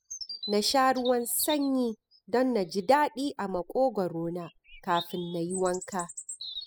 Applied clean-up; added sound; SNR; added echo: classical method spectral subtraction.